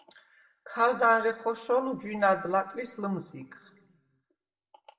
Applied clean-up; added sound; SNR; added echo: none; none; none; reverberation time 1.3 s.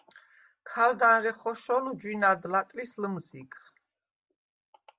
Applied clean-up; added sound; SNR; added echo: none; none; none; none.